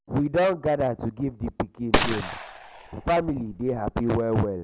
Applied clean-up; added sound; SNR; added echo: none; Gunshot, gunfire; 4 dB; none.